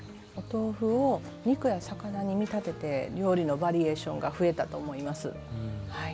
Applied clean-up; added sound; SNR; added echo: none; Electric guitar; 19 dB; none.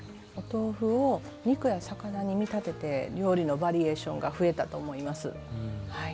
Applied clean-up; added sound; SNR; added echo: none; none; none; none.